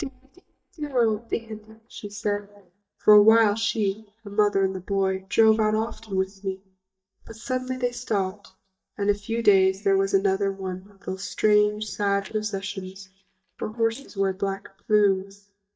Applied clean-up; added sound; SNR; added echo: neural mask model DeepFilterNet 3.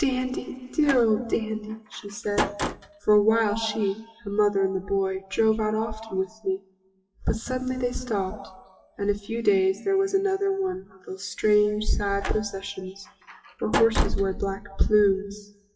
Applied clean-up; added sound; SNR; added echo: classical method WPE with log-MMSE.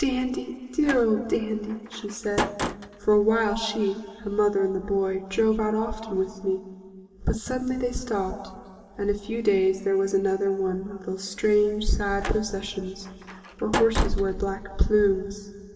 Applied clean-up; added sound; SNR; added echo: none; Slam; 9 dB; reverberation time 2.3 s.